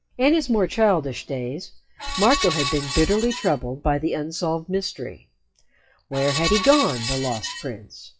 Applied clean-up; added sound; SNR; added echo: classical method WPE with log-MMSE.